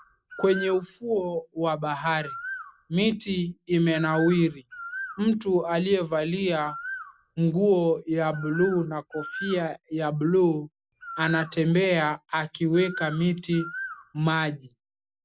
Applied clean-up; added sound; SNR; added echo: none; Bird; 15 dB; none.